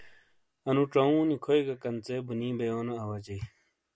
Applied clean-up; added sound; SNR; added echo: none; none; none; none.